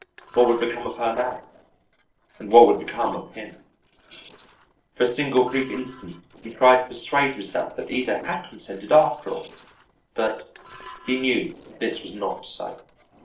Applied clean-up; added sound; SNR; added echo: neural separator model SepFormer DNS4.